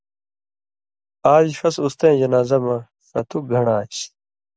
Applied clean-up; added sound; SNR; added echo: none; none; none; none.